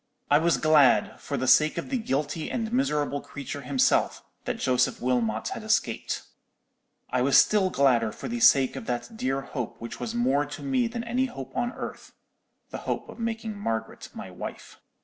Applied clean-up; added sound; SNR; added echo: none; none; none; none.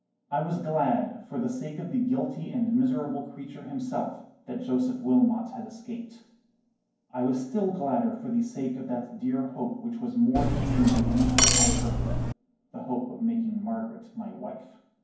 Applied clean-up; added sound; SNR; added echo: none; Cutlery, silverware; -5 dB; reverberation time 0.9 s.